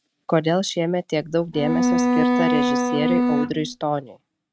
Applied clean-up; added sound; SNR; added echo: neural mask model RNNoise.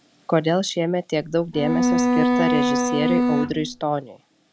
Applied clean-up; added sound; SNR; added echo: none; Bowed string instrument; -3 dB; none.